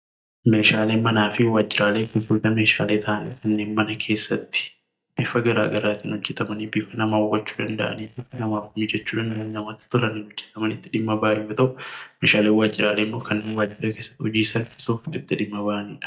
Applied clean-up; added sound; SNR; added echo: neural mask model DeepFilterNet 3.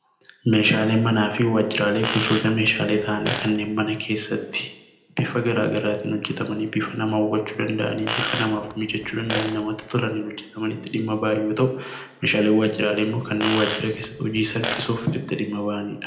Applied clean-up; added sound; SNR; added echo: none; Fart; 8 dB; reverberation time 0.7 s.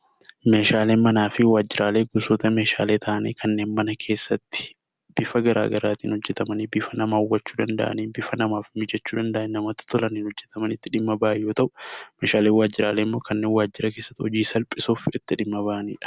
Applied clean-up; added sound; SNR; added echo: none; none; none; none.